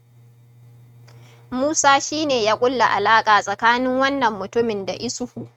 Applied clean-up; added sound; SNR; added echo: neural mask model RNNoise.